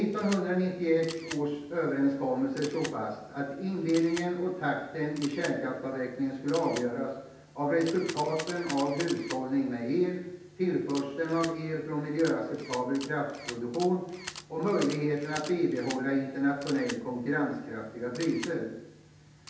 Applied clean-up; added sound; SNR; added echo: none; Camera; 16 dB; reverberation time 0.9 s.